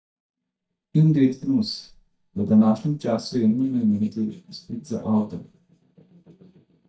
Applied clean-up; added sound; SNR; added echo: neural mask model DeepFilterNet 3.